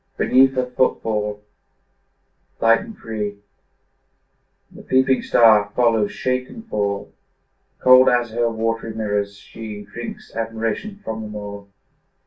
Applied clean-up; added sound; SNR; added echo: none; none; none; reverberation time 0.2 s.